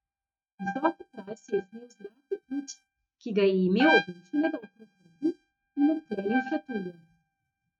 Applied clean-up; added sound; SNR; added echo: neural mask model RNNoise.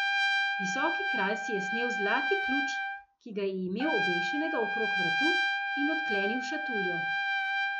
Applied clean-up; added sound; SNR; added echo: none; Trumpet; -4 dB; none.